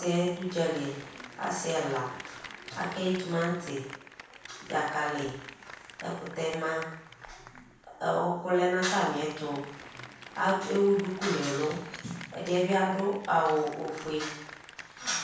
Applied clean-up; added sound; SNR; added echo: none; Applause; 16 dB; reverberation time 0.7 s.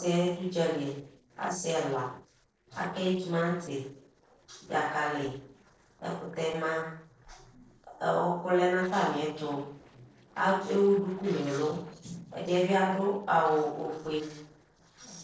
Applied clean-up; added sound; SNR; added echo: neural separator model SepFormer DNS4.